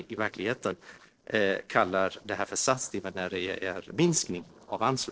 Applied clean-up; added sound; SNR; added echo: neural separator model SepFormer DNS4.